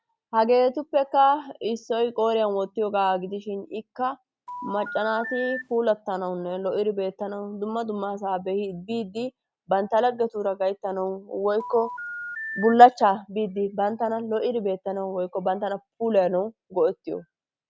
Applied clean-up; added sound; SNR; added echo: none; Telephone; 9 dB; none.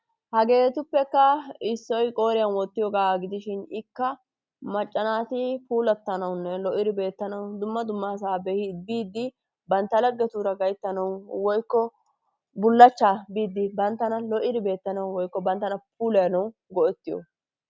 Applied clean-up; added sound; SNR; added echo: none; none; none; none.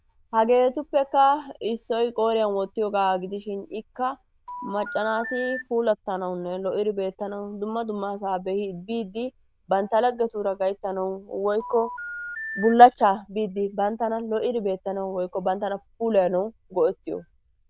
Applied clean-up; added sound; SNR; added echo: neural diffusion model UNIVERSE++.